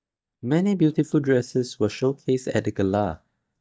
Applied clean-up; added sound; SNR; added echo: neural mask model DeepFilterNet 3.